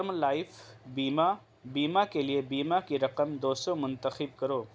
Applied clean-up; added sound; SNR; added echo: none; none; none; none.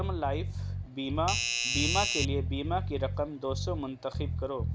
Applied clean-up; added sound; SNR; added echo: none; Bass guitar + Doorbell; -2 dB; none.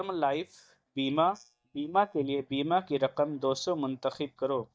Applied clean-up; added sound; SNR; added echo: neural mask model DeepFilterNet 3.